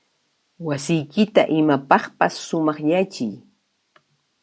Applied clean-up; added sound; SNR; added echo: none; none; none; none.